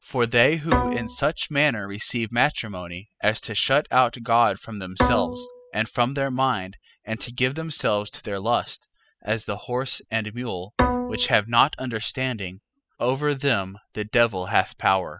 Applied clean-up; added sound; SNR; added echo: classical method spectral subtraction.